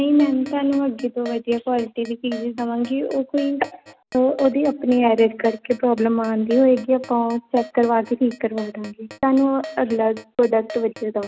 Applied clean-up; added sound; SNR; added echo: none; Keyboard (musical); 19 dB; none.